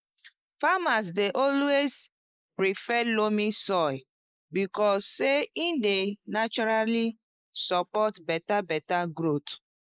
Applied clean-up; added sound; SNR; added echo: neural mask model Resemble Enhance denoiser.